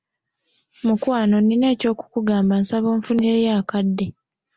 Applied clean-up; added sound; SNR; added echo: none; none; none; none.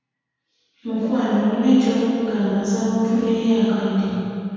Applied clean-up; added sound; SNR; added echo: none; none; none; reverberation time 2.1 s.